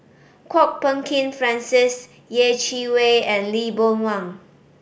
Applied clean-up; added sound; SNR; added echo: none; none; none; none.